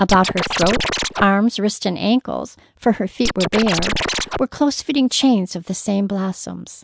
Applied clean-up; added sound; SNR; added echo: none; Scratching (performance technique); 3 dB; none.